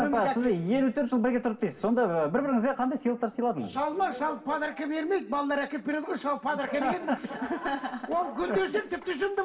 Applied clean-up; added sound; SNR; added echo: none; none; none; reverberation time 1.1 s.